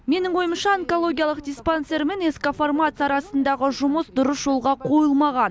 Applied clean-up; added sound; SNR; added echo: none; none; none; none.